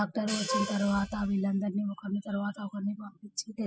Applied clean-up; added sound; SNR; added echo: classical method spectral subtraction.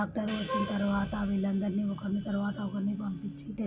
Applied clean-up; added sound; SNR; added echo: none; Hi-hat + Accelerating, revving, vroom; 13 dB; none.